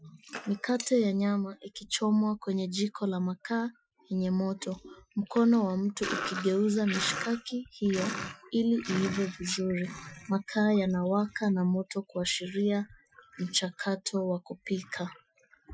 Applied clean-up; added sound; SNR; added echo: classical method Wiener filter.